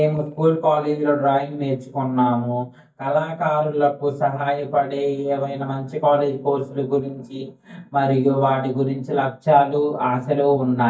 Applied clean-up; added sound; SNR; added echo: neural mask model DeepFilterNet 3.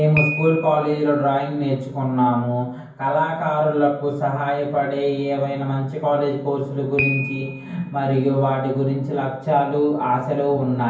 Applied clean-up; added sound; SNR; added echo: none; Piano; 14 dB; reverberation time 0.9 s.